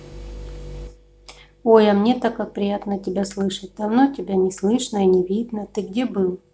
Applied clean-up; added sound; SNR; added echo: none; none; none; none.